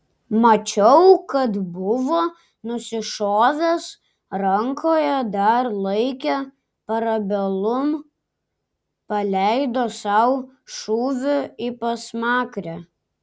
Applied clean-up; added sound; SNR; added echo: none; none; none; none.